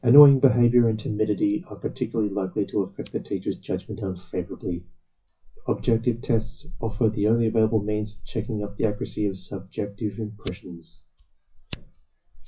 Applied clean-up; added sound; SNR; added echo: classical method WPE with log-MMSE.